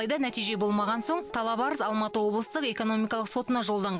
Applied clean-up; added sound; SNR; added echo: none; Guitar; 16 dB; none.